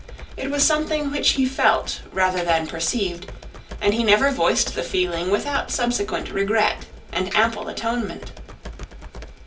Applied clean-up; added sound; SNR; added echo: none; Computer keyboard; 14 dB; reverberation time 0.3 s.